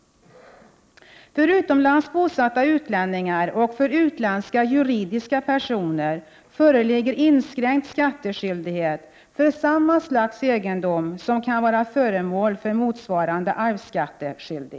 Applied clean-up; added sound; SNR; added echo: none; none; none; none.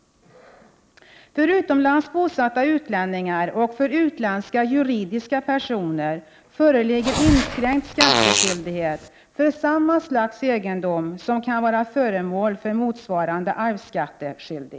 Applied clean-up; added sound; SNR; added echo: none; Fart; 0 dB; none.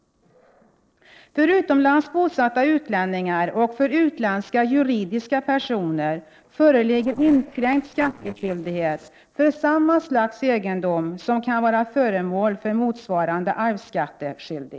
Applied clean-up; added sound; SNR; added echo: neural separator model SepFormer DNS4.